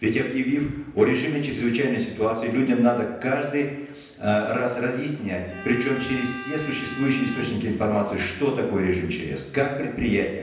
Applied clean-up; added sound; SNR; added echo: none; Bowed string instrument; 14 dB; reverberation time 0.9 s.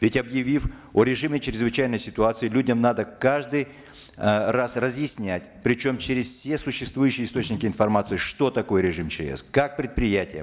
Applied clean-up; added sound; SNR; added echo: none; none; none; none.